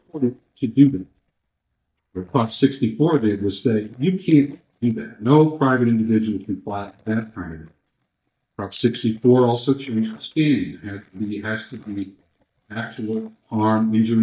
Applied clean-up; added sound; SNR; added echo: neural mask model DeepFilterNet 3.